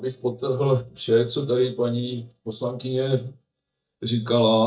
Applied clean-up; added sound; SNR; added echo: neural mask model DeepFilterNet 3.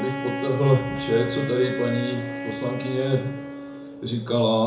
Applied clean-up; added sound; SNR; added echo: none; Wind instrument, woodwind instrument; 7 dB; reverberation time 0.6 s.